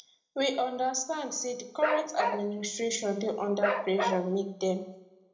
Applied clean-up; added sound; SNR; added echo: none; Bark; 2 dB; reverberation time 0.7 s.